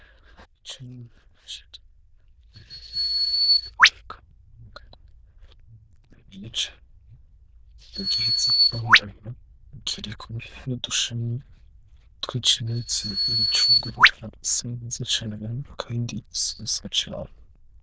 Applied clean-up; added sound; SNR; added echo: neural diffusion model UNIVERSE++.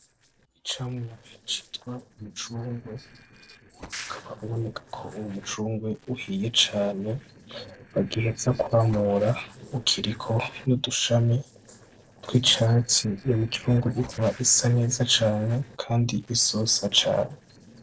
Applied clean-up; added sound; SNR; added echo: neural separator model SepFormer DNS4.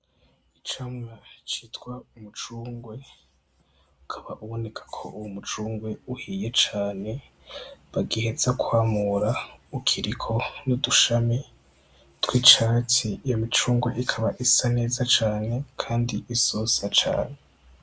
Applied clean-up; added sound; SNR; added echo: none; none; none; none.